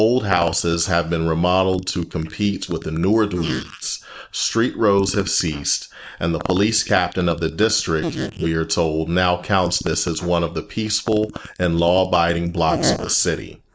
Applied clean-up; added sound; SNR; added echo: neural mask model Resemble Enhance denoiser.